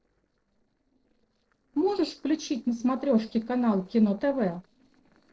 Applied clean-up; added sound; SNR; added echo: neural separator model SepFormer DNS4.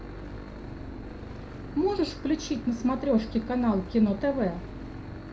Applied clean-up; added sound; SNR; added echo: none; Engine / Boat, Water vehicle; 10 dB; reverberation time 0.3 s.